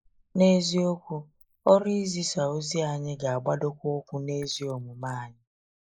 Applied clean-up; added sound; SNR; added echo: neural mask model Resemble Enhance denoiser.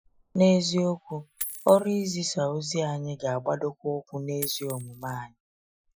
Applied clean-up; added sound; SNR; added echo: classical method Wiener filter.